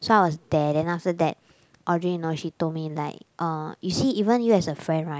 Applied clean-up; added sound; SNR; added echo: none; none; none; none.